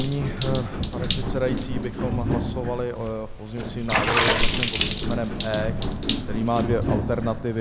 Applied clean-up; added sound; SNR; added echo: none; Walk, footsteps + Water / Splash, splatter; -3 dB; none.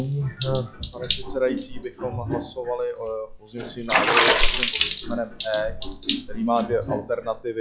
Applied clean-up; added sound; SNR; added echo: classical method log-MMSE.